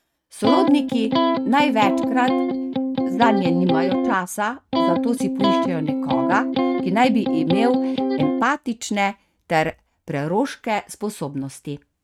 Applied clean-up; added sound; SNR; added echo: neural mask model RNNoise.